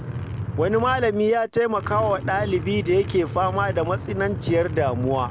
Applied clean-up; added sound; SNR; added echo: none; Truck; 7 dB; none.